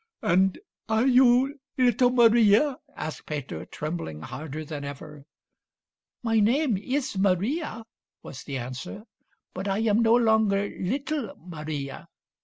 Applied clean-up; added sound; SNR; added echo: none; none; none; none.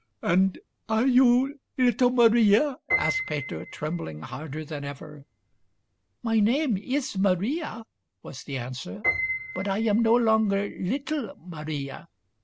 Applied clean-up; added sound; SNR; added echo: none; Piano; 12 dB; none.